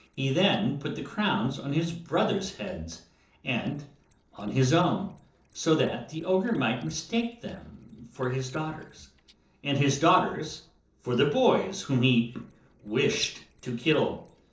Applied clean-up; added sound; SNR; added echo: neural separator model SepFormer DNS4.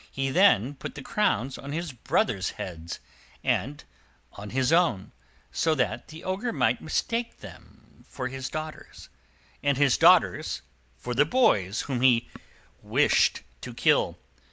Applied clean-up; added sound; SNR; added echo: none; none; none; none.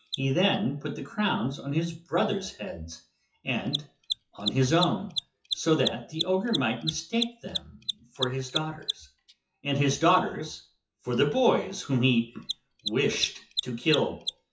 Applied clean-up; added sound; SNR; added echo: classical method WPE with log-MMSE.